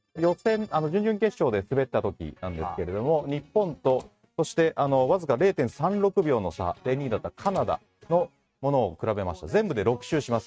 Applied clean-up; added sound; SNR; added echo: neural mask model RNNoise.